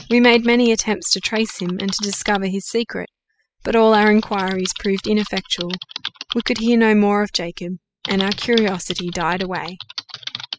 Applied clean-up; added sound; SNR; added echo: classical method spectral subtraction.